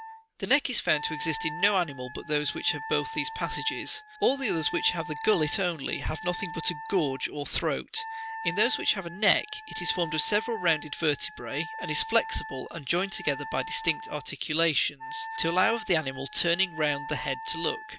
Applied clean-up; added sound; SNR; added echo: none; Wind instrument, woodwind instrument; 10 dB; none.